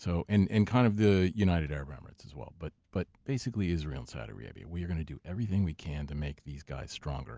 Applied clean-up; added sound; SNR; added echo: none; none; none; none.